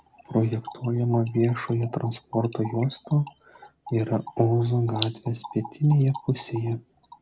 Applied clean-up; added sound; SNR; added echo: none; Trickle, dribble / Splash, splatter; 17 dB; none.